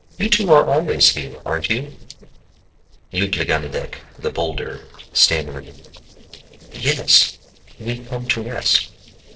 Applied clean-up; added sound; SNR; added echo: neural separator model SepFormer DNS4.